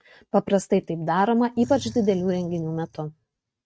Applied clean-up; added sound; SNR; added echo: neural mask model RNNoise.